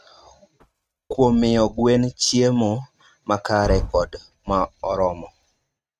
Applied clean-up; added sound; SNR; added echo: neural mask model RNNoise.